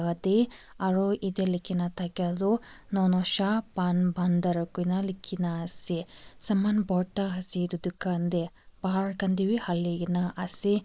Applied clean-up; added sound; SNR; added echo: neural mask model Resemble Enhance denoiser.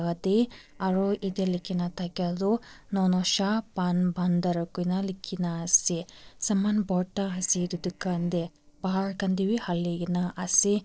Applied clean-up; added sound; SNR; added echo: neural separator model SepFormer DNS4.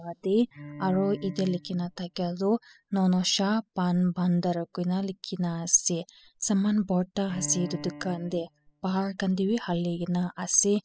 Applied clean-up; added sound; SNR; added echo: classical method spectral subtraction.